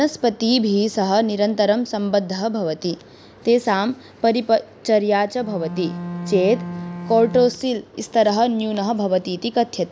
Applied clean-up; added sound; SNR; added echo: none; Bowed string instrument; 10 dB; none.